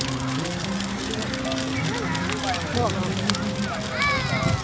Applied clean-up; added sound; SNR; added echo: none; Crackle; -3 dB; reverberation time 0.7 s.